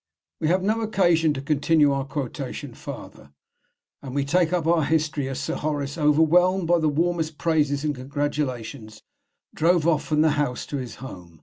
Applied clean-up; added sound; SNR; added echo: none; none; none; none.